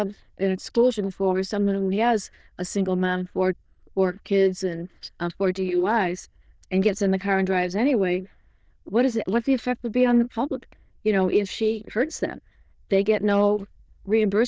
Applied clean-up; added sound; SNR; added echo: neural diffusion model UNIVERSE++.